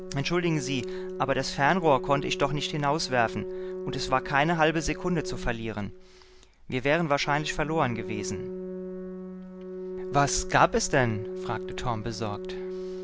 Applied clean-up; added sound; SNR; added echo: none; Organ; 9 dB; none.